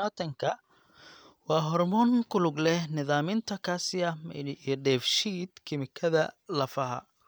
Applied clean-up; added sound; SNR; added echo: none; none; none; none.